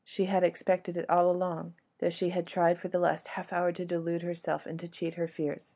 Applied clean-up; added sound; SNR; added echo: none; none; none; none.